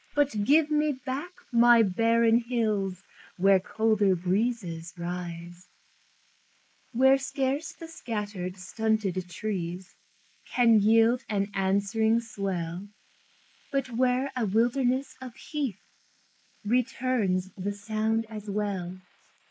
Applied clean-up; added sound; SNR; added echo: neural mask model Resemble Enhance denoiser.